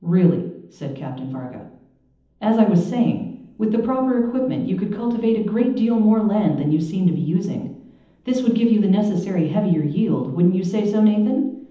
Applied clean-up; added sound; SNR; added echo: none; none; none; reverberation time 0.8 s.